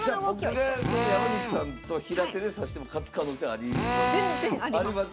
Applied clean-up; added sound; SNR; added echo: none; Drill; 3 dB; none.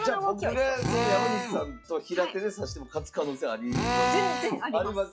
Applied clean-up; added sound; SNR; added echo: classical method log-MMSE.